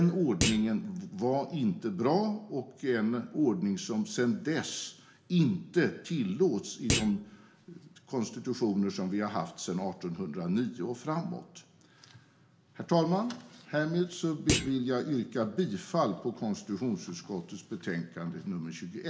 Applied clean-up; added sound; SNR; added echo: none; Thump, thud; 5 dB; reverberation time 0.6 s.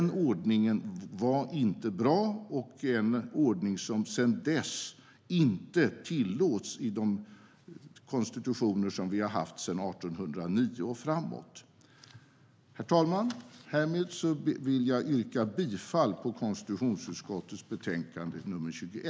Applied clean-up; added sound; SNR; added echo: none; none; none; none.